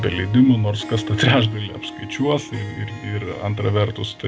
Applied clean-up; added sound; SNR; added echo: none; Harp; 14 dB; none.